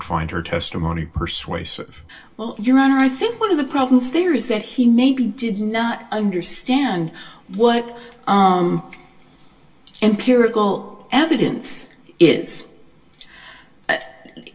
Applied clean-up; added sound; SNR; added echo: none; none; none; reverberation time 0.2 s.